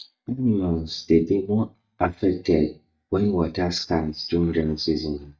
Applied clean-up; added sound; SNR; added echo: neural mask model DeepFilterNet 3.